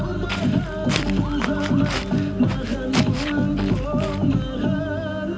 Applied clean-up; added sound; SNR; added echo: none; Walk, footsteps; 10 dB; reverberation time 0.4 s.